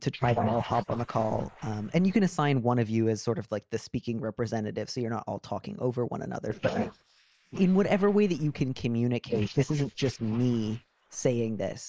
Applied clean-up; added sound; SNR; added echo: neural mask model Resemble Enhance denoiser.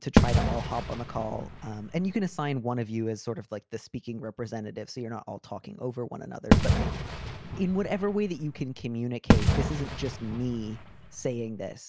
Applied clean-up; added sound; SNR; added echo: none; Fireworks; -5 dB; none.